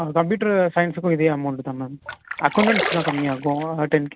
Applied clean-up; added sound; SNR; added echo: none; Splash, splatter; 6 dB; none.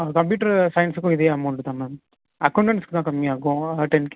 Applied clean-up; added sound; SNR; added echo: none; none; none; none.